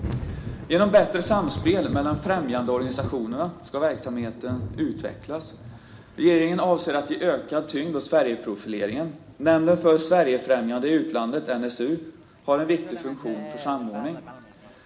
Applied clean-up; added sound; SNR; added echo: none; Thunder / Rain; 13 dB; reverberation time 0.6 s.